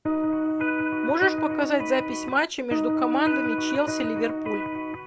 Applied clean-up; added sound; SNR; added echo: none; Electric guitar; -1 dB; none.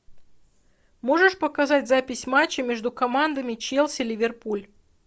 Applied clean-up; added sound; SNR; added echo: none; none; none; none.